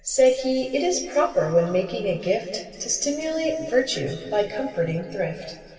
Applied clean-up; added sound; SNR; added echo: none; none; none; reverberation time 2.7 s.